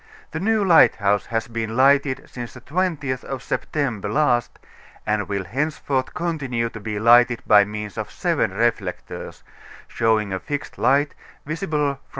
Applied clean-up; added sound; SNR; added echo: none; none; none; none.